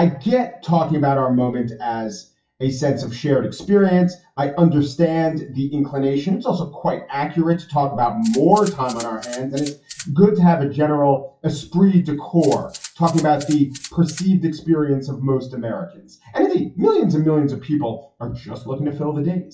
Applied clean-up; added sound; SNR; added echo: classical method WPE with log-MMSE.